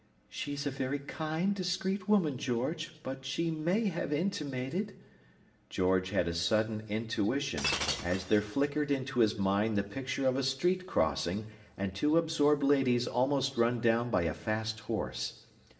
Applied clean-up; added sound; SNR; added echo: none; Shatter; 7 dB; reverberation time 0.8 s.